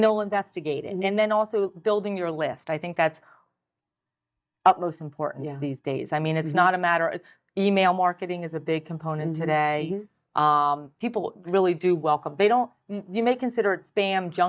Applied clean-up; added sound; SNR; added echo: neural mask model DeepFilterNet 3.